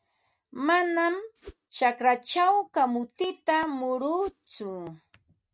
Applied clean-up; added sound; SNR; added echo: neural mask model RNNoise.